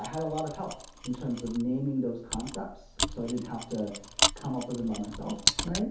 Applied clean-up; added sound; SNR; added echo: none; Mechanisms; 1 dB; reverberation time 0.5 s.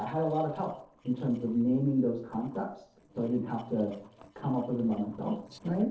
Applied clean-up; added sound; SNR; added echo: neural separator model SepFormer DNS4.